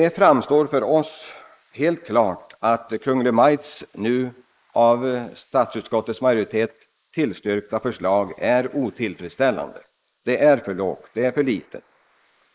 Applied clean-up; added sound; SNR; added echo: neural mask model Resemble Enhance denoiser.